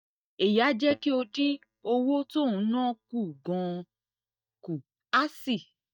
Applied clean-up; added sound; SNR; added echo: neural mask model DeepFilterNet 3.